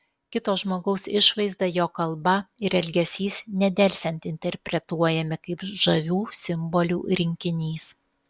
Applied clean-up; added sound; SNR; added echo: none; none; none; none.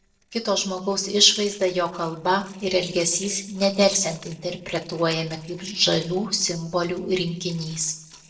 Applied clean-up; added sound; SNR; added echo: neural separator model SepFormer DNS4.